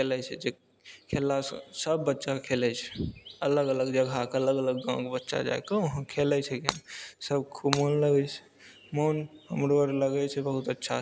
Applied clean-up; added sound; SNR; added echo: none; Shatter; 9 dB; none.